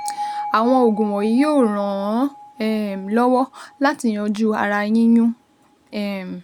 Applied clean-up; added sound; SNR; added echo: none; Bell; 15 dB; none.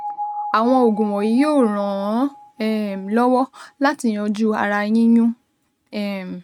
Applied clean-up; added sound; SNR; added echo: neural mask model RNNoise.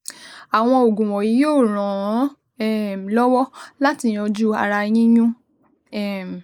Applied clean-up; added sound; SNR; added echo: neural mask model Resemble Enhance denoiser.